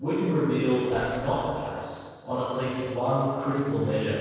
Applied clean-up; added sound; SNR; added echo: neural separator model SepFormer DNS4.